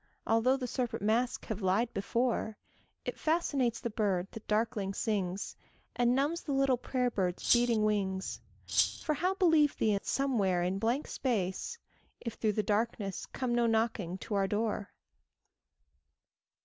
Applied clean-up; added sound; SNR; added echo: none; Rattle (instrument); 1 dB; none.